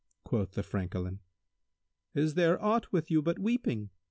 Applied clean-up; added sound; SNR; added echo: none; none; none; none.